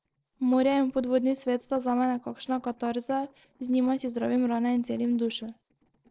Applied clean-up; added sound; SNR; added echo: neural separator model SepFormer DNS4.